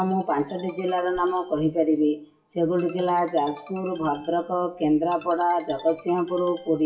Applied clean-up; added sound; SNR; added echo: classical method WPE with log-MMSE.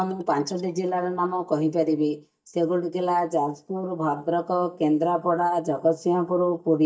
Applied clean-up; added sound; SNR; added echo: neural mask model DeepFilterNet 3.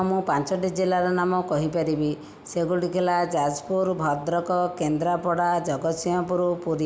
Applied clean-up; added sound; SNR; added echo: none; none; none; none.